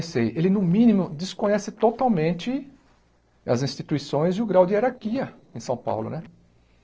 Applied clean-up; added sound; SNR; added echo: neural separator model SepFormer DNS4.